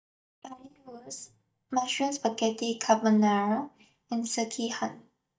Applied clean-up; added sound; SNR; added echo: neural mask model DeepFilterNet 3.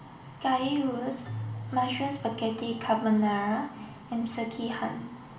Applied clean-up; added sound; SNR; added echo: none; Keyboard (musical); 15 dB; reverberation time 2.3 s.